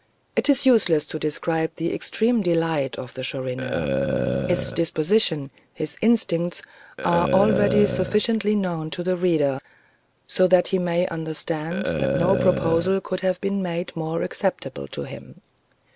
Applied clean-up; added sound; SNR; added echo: none; Burping, eructation; 5 dB; none.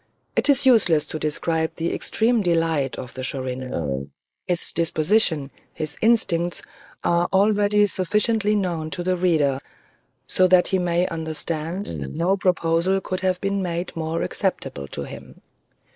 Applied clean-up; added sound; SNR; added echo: neural mask model Resemble Enhance denoiser.